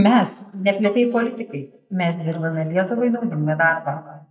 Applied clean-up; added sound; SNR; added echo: neural mask model DeepFilterNet 3.